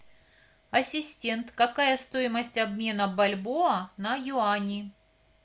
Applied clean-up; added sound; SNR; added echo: none; none; none; none.